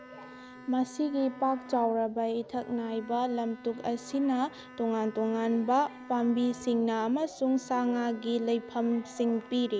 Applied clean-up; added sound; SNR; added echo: none; Bowed string instrument; 19 dB; none.